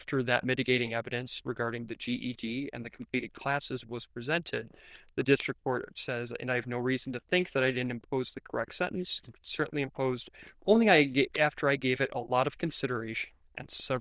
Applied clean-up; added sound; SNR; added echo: neural diffusion model UNIVERSE++.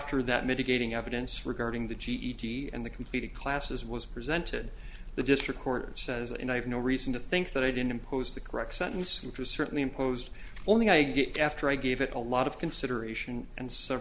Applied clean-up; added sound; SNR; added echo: none; none; none; none.